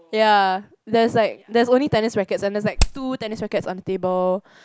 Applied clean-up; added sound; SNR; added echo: none; Hammer; -1 dB; none.